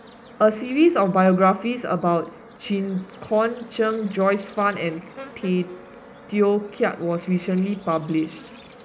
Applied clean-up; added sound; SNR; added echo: none; Bird / Insect; 18 dB; none.